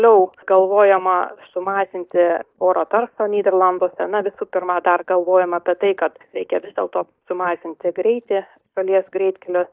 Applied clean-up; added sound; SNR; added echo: neural mask model DeepFilterNet 3.